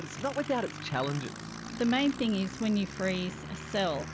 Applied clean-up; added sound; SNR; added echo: none; Aircraft; 10 dB; none.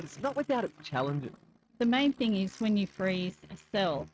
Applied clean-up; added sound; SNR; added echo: neural mask model RNNoise.